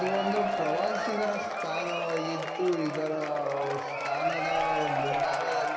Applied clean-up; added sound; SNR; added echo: none; Applause / Crowd / Cheering; -1 dB; reverberation time 2.4 s.